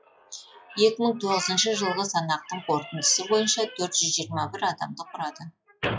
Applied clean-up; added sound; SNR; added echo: classical method log-MMSE.